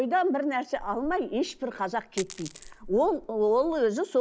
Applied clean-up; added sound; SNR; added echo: none; Coin (dropping); 18 dB; none.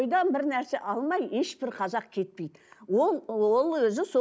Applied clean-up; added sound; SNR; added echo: none; none; none; none.